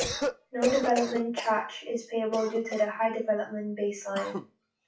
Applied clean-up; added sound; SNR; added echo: classical method WPE with log-MMSE.